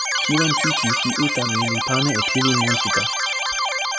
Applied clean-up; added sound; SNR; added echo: none; Keyboard (musical); -3 dB; none.